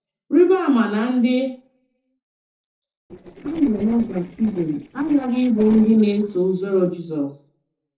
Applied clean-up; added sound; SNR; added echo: neural separator model SepFormer DNS4.